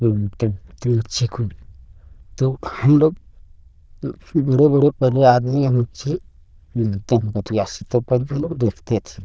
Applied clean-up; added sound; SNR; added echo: neural diffusion model UNIVERSE++.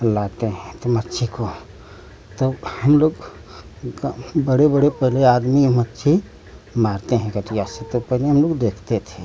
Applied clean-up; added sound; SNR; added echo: none; Dog; 18 dB; none.